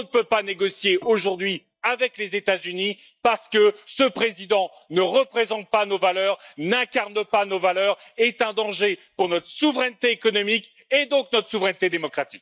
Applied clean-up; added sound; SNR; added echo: neural mask model DeepFilterNet 3.